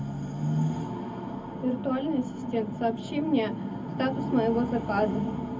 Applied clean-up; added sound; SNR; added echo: none; none; none; reverberation time 0.3 s.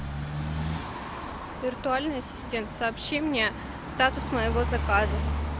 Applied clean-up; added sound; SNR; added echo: none; none; none; none.